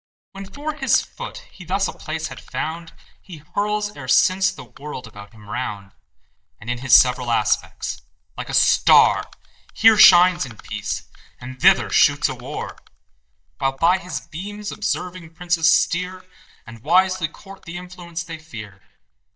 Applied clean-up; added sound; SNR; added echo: neural mask model DeepFilterNet 3.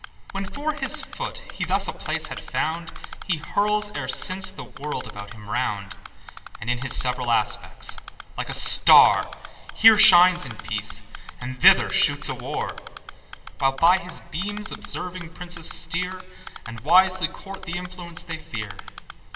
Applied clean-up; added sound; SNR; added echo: none; Typing; 18 dB; reverberation time 2.5 s.